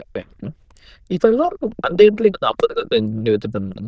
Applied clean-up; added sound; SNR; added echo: neural diffusion model UNIVERSE++.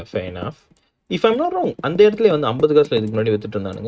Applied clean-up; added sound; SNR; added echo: neural mask model RNNoise.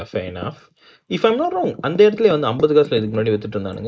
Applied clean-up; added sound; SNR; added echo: neural mask model Resemble Enhance denoiser.